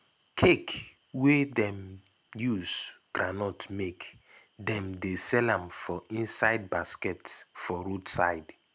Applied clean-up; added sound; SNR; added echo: none; none; none; none.